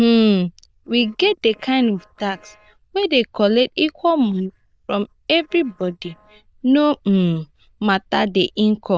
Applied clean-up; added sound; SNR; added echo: neural diffusion model UNIVERSE++.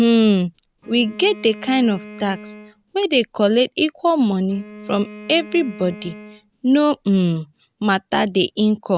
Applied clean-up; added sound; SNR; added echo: none; Bowed string instrument; 20 dB; none.